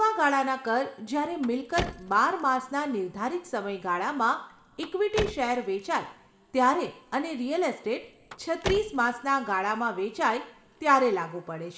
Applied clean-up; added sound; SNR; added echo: none; Car; 14 dB; reverberation time 0.7 s.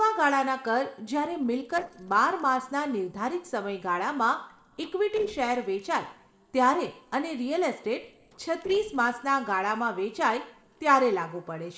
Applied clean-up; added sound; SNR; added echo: neural separator model SepFormer DNS4.